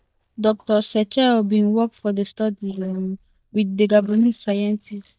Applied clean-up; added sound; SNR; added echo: neural mask model DeepFilterNet 3.